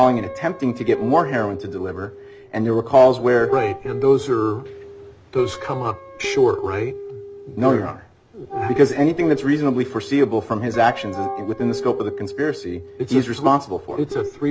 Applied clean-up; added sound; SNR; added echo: none; Guitar + Wind instrument, woodwind instrument; 11 dB; none.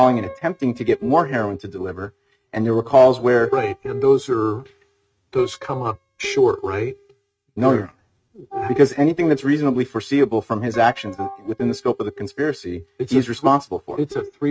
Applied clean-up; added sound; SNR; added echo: neural mask model RNNoise.